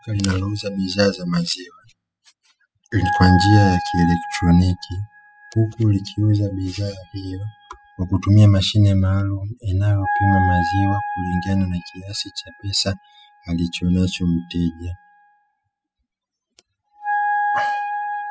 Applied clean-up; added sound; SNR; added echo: classical method spectral subtraction.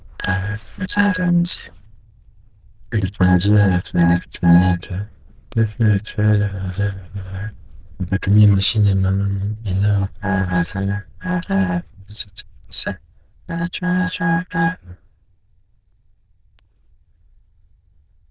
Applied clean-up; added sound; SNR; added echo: neural diffusion model UNIVERSE++.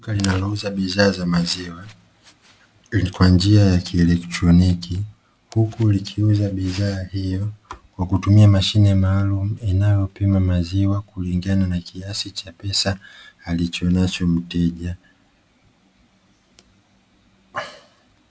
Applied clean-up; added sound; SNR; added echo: none; none; none; none.